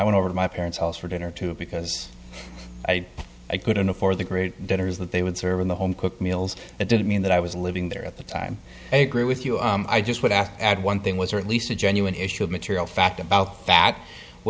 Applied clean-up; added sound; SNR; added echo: none; none; none; none.